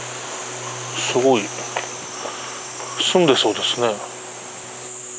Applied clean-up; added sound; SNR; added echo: none; Bowed string instrument; 18 dB; none.